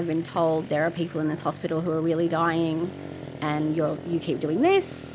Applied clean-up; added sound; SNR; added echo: none; Motorcycle; 13 dB; none.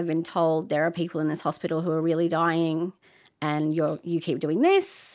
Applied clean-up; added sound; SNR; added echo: none; none; none; none.